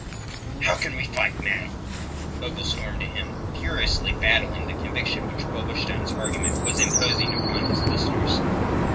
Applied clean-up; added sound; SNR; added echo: none; Chirp, tweet; -4 dB; reverberation time 0.4 s.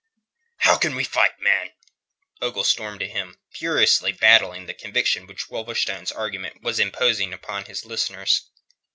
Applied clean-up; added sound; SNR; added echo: none; none; none; none.